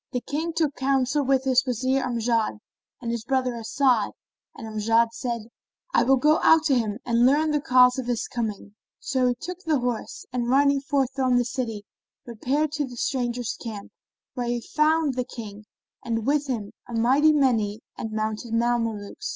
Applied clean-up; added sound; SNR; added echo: none; none; none; none.